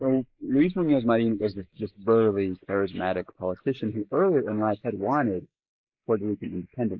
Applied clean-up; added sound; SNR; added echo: neural mask model Resemble Enhance denoiser.